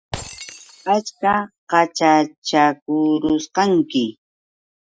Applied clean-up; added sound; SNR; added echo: classical method Wiener filter.